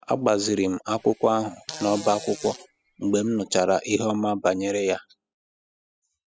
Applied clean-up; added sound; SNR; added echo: classical method spectral subtraction.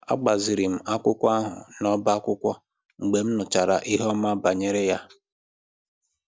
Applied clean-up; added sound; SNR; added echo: none; none; none; none.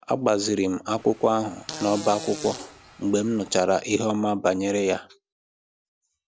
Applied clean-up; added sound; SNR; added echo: none; Fart; 14 dB; none.